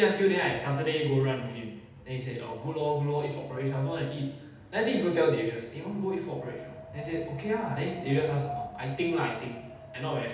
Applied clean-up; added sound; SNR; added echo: none; Wind; 16 dB; reverberation time 0.8 s.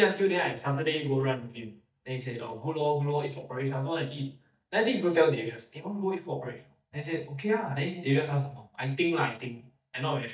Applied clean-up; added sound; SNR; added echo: neural mask model DeepFilterNet 3.